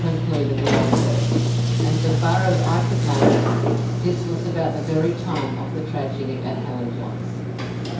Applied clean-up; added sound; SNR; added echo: none; Sliding door; -5 dB; reverberation time 0.6 s.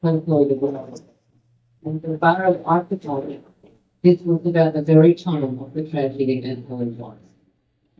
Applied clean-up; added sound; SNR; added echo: neural mask model DeepFilterNet 3.